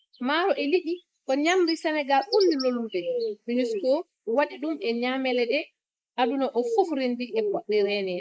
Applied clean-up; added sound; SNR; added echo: neural mask model Resemble Enhance denoiser.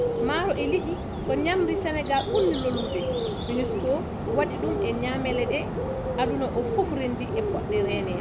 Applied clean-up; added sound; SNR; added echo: none; Bird; 0 dB; none.